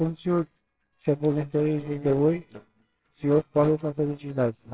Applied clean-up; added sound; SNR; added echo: neural separator model SepFormer WHAMR!.